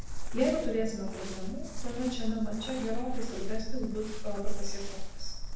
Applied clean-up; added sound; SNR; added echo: none; Crumpling, crinkling; -5 dB; reverberation time 0.9 s.